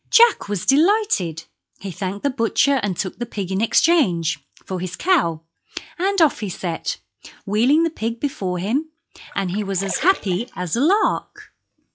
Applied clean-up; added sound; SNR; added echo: classical method log-MMSE.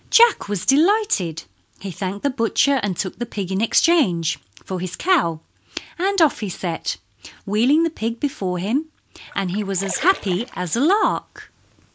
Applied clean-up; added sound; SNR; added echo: none; Splash, splatter; 16 dB; none.